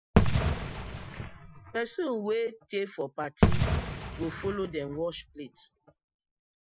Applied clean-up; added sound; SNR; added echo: classical method Wiener filter.